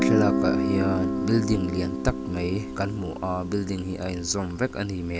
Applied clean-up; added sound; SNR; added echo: none; Guitar; 1 dB; none.